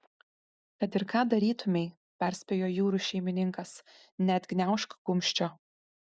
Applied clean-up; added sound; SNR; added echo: none; none; none; none.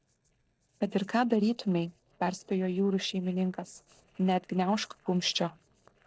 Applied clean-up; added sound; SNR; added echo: neural separator model SepFormer DNS4.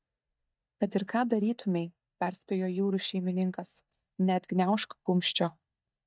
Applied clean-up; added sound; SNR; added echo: neural mask model DeepFilterNet 3.